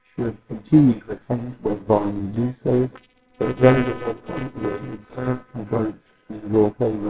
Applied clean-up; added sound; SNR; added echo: neural separator model SepFormer WHAMR!.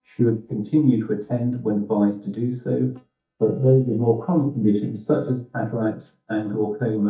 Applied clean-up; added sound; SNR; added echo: neural mask model DeepFilterNet 3.